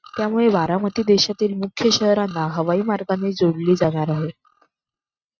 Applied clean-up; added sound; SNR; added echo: neural mask model RNNoise.